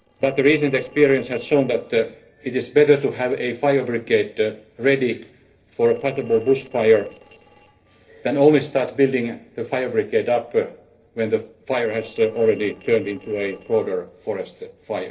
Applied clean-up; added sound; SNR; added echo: neural separator model SepFormer DNS4.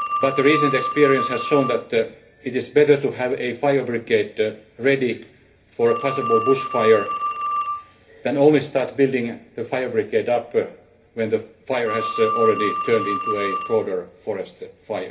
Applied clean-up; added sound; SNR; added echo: none; Telephone; 8 dB; reverberation time 0.3 s.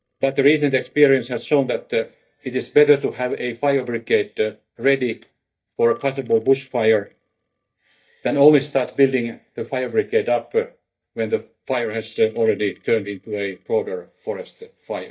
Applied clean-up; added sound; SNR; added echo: neural mask model DeepFilterNet 3.